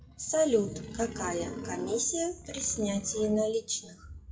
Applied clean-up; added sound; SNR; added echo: classical method WPE with log-MMSE.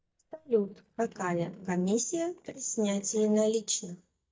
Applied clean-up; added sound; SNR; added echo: neural mask model DeepFilterNet 3.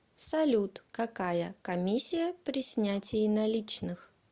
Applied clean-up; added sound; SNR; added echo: none; none; none; none.